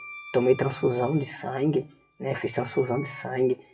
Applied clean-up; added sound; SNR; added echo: classical method WPE with log-MMSE.